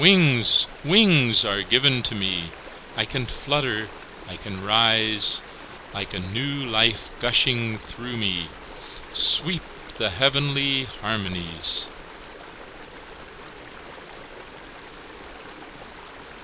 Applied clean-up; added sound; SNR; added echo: none; Stream; 17 dB; none.